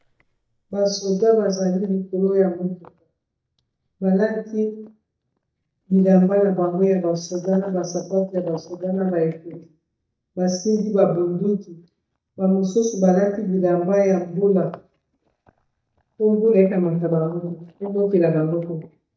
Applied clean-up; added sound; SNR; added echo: neural mask model DeepFilterNet 3.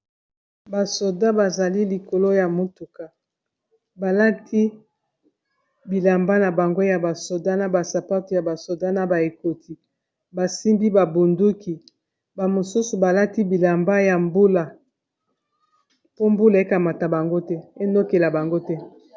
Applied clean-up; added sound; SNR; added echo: none; none; none; none.